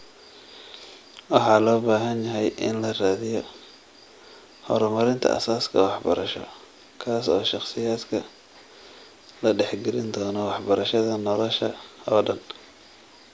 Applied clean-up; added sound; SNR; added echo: none; none; none; none.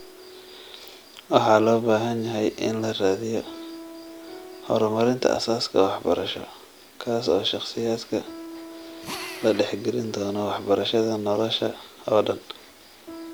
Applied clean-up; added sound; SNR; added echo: none; Piano + Drill; 19 dB; none.